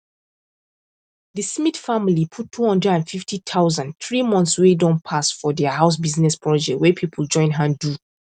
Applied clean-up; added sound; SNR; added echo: none; none; none; none.